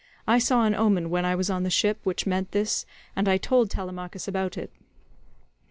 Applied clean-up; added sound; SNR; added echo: none; none; none; none.